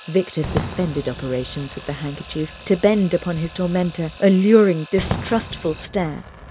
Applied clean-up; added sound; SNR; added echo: none; Fireworks + Alarm / Clock; 12 dB; none.